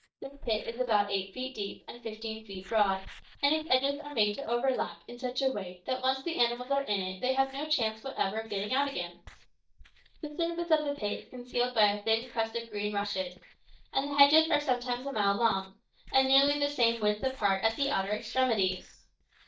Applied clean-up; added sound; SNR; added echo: neural mask model DeepFilterNet 3.